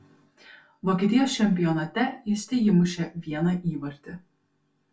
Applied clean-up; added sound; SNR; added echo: none; none; none; reverberation time 0.2 s.